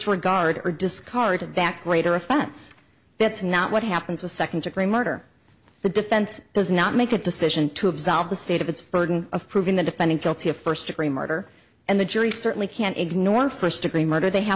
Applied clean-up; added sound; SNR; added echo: none; none; none; none.